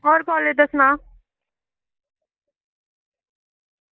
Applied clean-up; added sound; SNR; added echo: neural mask model DeepFilterNet 3.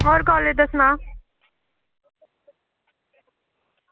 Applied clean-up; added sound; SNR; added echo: none; Bass drum; 7 dB; none.